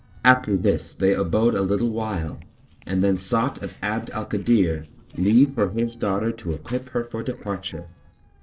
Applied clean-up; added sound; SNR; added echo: neural separator model SepFormer DNS4.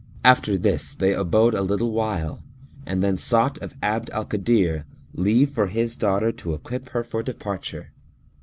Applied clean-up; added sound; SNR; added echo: none; none; none; none.